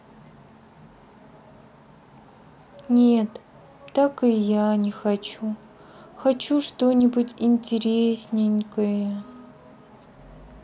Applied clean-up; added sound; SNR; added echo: none; none; none; none.